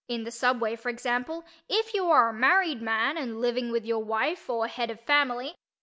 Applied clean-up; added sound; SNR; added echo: none; none; none; none.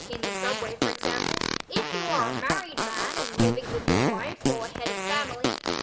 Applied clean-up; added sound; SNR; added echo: none; Fart; -5 dB; reverberation time 0.6 s.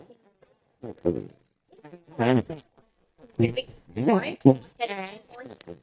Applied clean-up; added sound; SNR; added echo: neural mask model DeepFilterNet 3.